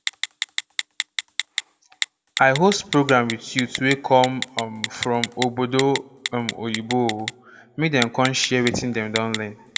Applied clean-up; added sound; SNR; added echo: none; Telephone; 8 dB; reverberation time 0.8 s.